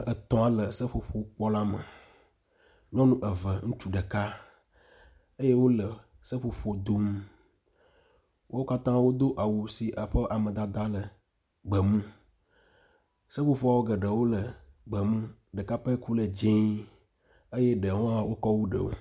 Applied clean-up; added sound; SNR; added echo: none; none; none; none.